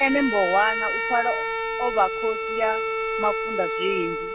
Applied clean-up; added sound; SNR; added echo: none; Bowed string instrument; 2 dB; none.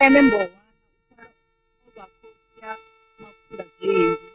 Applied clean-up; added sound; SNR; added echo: neural mask model RNNoise.